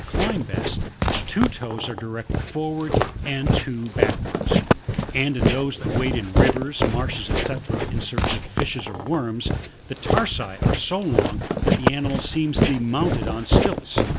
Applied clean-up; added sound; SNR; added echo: none; Walk, footsteps; -4 dB; none.